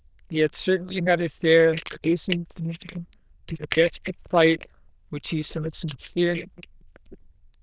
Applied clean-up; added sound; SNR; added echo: neural diffusion model UNIVERSE++.